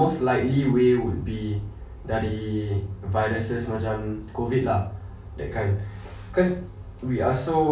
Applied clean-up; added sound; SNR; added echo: none; none; none; reverberation time 0.4 s.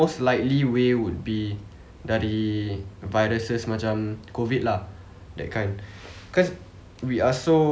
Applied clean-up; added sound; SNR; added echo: none; none; none; none.